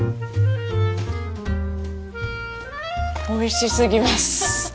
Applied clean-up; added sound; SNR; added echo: none; none; none; none.